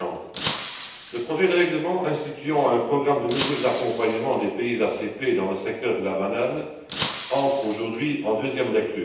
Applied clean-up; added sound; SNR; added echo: none; Shatter; 12 dB; reverberation time 0.9 s.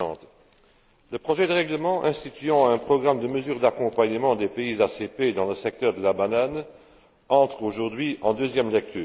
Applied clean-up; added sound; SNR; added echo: none; none; none; none.